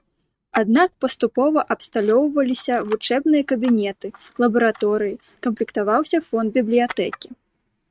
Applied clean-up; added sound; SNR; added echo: neural mask model RNNoise.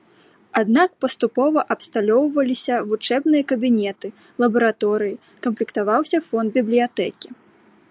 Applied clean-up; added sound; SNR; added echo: none; none; none; none.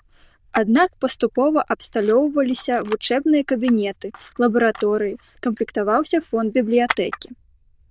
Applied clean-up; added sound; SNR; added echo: neural diffusion model UNIVERSE++.